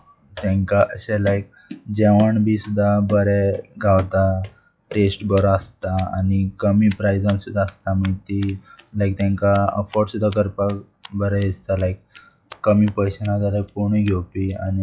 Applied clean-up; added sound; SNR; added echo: classical method log-MMSE.